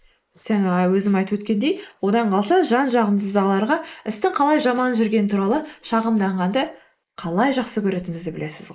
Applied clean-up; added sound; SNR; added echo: neural mask model Resemble Enhance denoiser.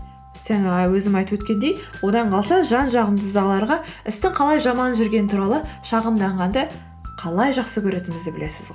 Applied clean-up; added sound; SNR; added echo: none; none; none; none.